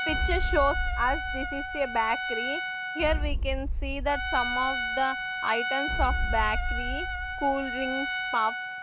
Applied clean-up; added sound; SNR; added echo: none; Trumpet + Boom; -1 dB; none.